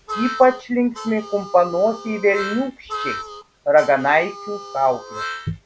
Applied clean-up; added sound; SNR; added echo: none; Harmonica; 12 dB; none.